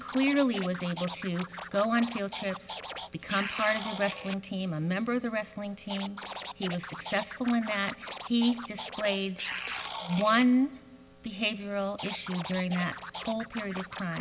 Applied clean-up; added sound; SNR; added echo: none; Scratching (performance technique); 11 dB; none.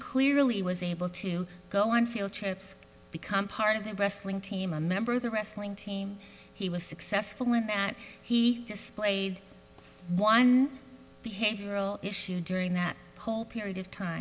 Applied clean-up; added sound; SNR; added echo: none; none; none; none.